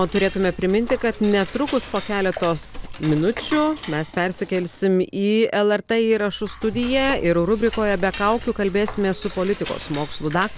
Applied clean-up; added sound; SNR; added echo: none; Cutlery, silverware / Dishes, pots, and pans; 13 dB; none.